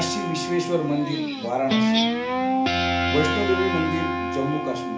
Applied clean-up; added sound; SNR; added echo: none; Guitar; -2 dB; reverberation time 0.4 s.